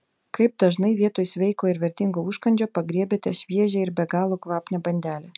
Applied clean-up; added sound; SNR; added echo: none; none; none; none.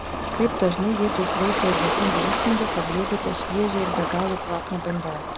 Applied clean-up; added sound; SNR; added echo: none; Ocean; 0 dB; none.